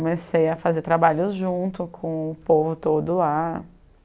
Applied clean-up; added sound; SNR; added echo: none; none; none; none.